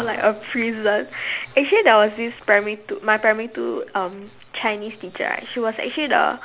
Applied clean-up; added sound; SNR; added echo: none; none; none; none.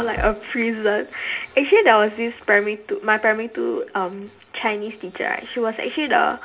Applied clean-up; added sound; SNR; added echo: none; Bass drum; 9 dB; reverberation time 0.3 s.